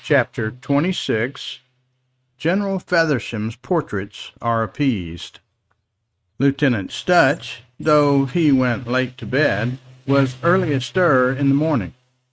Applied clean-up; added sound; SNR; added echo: neural mask model RNNoise.